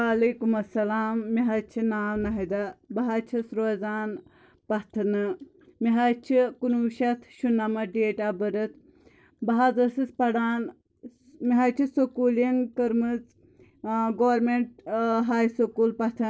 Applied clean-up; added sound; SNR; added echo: none; none; none; none.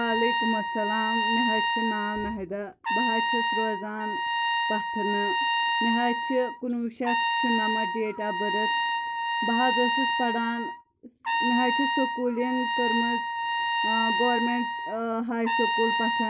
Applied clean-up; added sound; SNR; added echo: none; Trumpet; -3 dB; none.